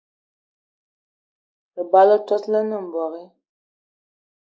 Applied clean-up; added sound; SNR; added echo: neural mask model Resemble Enhance denoiser.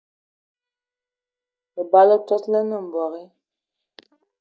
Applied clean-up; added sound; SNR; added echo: neural mask model DeepFilterNet 3.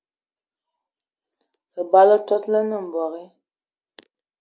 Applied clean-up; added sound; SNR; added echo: none; none; none; none.